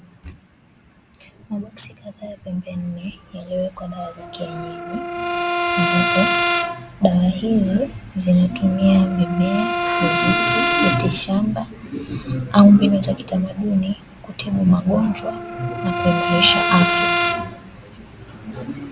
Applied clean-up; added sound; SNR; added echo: none; Brass instrument; 3 dB; none.